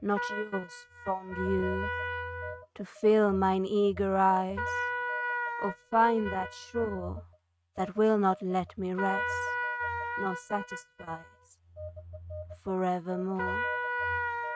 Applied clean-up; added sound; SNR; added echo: neural mask model RNNoise.